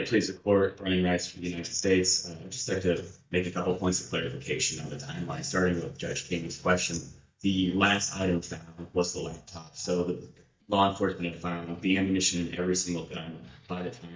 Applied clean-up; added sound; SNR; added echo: neural mask model DeepFilterNet 3.